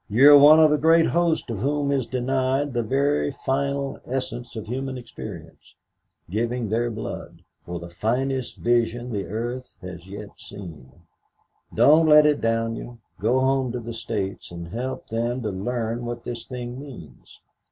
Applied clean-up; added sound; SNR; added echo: none; none; none; none.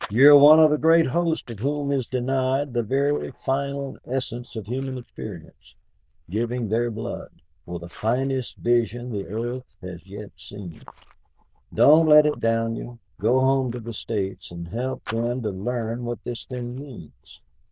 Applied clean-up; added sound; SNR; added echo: neural diffusion model UNIVERSE++.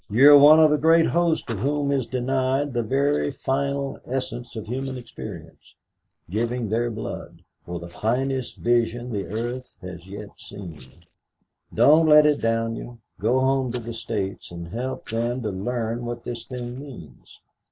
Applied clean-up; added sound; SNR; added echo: neural mask model Resemble Enhance denoiser.